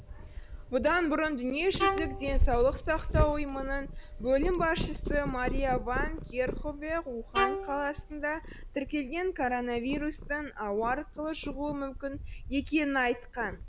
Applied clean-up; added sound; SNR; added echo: none; Bowed string instrument + Purr; 3 dB; none.